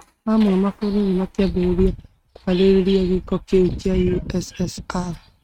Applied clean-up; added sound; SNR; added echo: neural mask model RNNoise.